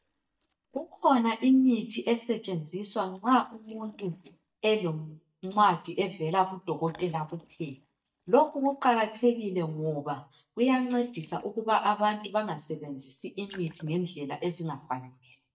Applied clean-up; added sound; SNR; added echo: neural mask model DeepFilterNet 3.